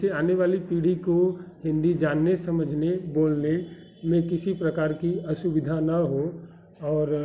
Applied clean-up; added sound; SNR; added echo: none; none; none; none.